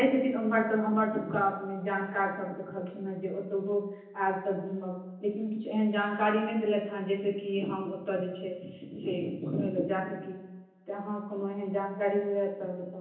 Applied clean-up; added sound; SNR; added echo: none; none; none; reverberation time 0.9 s.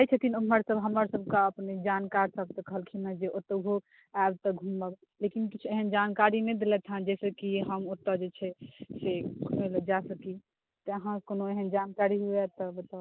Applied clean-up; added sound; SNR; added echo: none; none; none; none.